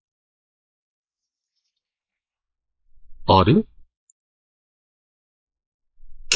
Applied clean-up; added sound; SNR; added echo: neural mask model Resemble Enhance denoiser.